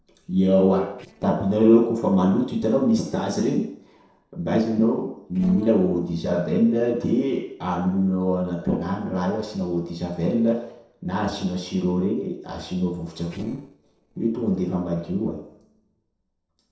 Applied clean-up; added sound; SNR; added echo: neural separator model SepFormer DNS4.